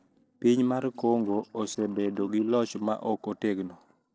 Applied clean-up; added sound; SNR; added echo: neural separator model SepFormer DNS4.